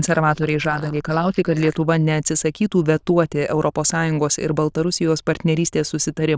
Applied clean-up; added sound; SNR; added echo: neural diffusion model UNIVERSE++.